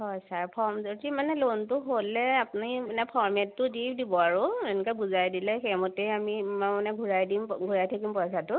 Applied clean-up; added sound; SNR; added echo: none; none; none; none.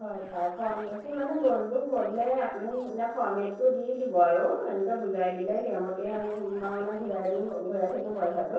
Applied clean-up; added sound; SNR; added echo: neural separator model SepFormer DNS4.